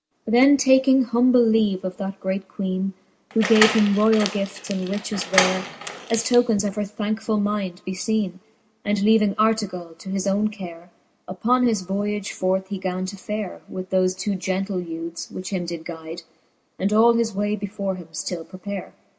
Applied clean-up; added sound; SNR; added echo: none; Door; 5 dB; none.